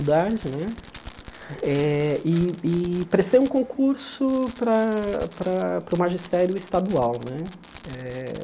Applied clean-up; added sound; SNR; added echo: none; Fireworks + Fart; 18 dB; none.